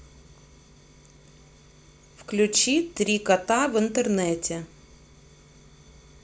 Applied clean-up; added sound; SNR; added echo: none; none; none; none.